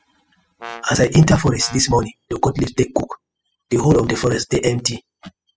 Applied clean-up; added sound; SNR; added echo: classical method spectral subtraction.